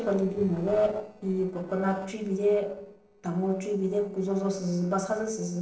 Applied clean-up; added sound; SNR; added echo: neural separator model SepFormer DNS4.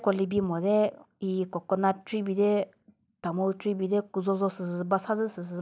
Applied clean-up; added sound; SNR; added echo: none; none; none; none.